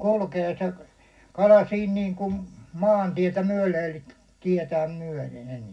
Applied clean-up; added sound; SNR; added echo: none; none; none; reverberation time 0.4 s.